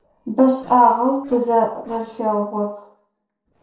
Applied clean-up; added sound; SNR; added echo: neural separator model SepFormer DNS4.